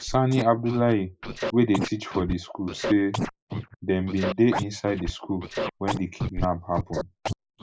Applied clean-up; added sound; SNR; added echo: neural mask model Resemble Enhance denoiser.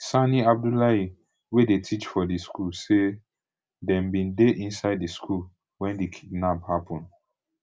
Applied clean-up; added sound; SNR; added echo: none; none; none; none.